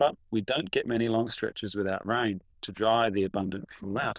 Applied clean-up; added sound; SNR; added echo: neural diffusion model UNIVERSE++.